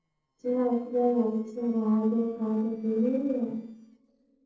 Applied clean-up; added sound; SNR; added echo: neural separator model SepFormer DNS4.